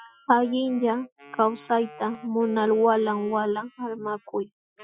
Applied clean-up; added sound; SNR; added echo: classical method Wiener filter.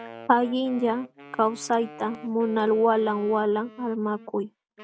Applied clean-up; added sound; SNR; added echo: none; Wind instrument, woodwind instrument; 19 dB; none.